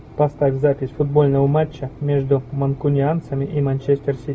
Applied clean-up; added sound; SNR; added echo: none; none; none; none.